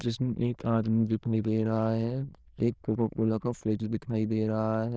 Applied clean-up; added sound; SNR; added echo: neural diffusion model UNIVERSE++.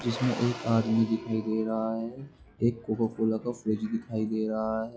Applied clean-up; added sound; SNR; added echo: classical method log-MMSE.